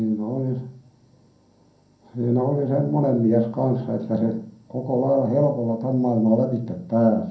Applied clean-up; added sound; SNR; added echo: none; none; none; reverberation time 0.5 s.